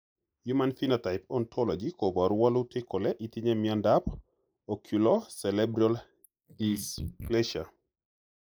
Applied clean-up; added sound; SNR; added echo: neural mask model Resemble Enhance denoiser.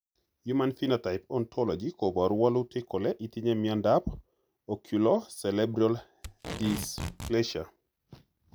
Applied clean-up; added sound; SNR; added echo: none; Packing tape, duct tape; 9 dB; none.